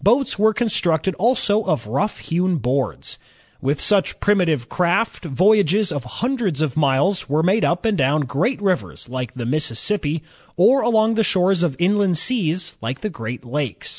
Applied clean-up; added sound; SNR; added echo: none; none; none; none.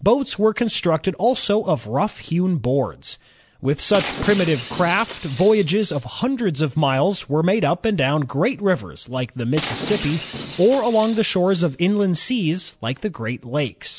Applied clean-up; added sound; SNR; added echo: none; Shatter; 14 dB; none.